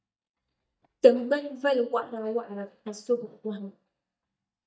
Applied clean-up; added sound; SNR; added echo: neural mask model DeepFilterNet 3.